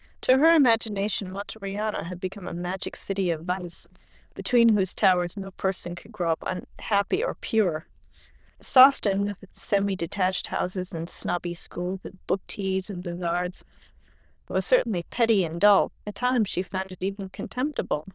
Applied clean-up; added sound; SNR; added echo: neural diffusion model UNIVERSE++.